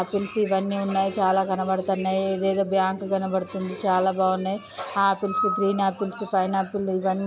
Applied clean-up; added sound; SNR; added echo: none; none; none; none.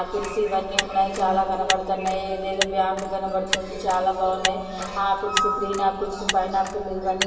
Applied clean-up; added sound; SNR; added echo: none; Motor vehicle (road); 8 dB; reverberation time 2.6 s.